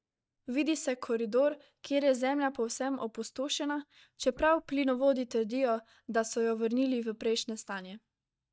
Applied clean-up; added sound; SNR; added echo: neural mask model DeepFilterNet 3.